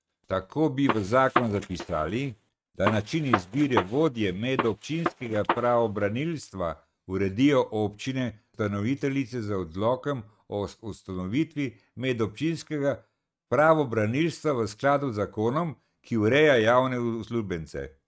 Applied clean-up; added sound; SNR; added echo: neural mask model RNNoise.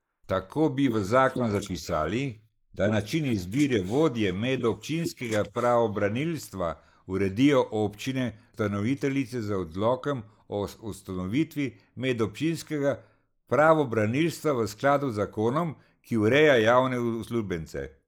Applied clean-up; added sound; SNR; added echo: neural mask model Resemble Enhance denoiser.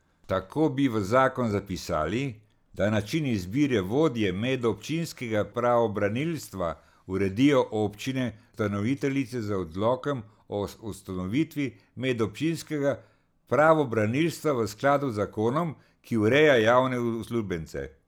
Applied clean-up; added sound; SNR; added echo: none; none; none; none.